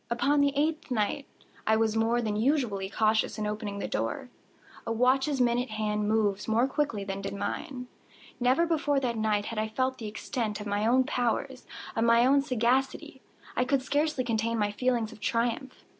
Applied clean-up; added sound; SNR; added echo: none; none; none; none.